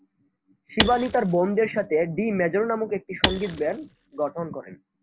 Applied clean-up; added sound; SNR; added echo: none; Shatter / Crushing; 6 dB; none.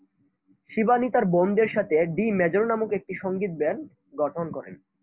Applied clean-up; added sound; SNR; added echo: none; none; none; none.